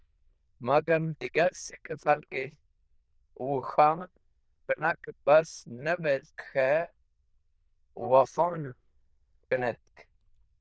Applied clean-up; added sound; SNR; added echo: neural diffusion model UNIVERSE++.